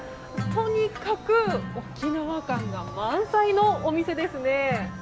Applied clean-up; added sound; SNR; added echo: none; none; none; none.